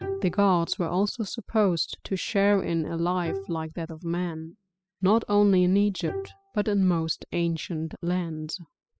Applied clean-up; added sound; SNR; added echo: classical method spectral subtraction.